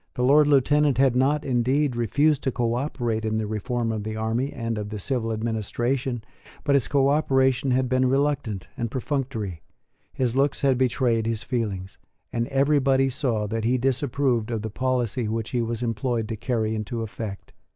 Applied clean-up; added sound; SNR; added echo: none; none; none; none.